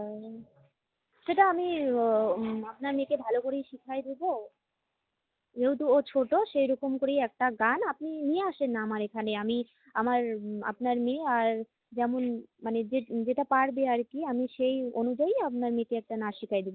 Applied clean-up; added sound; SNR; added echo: none; none; none; none.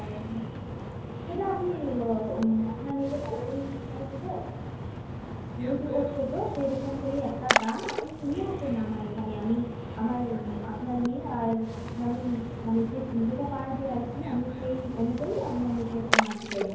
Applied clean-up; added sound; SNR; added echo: none; Splash, splatter; 3 dB; reverberation time 0.9 s.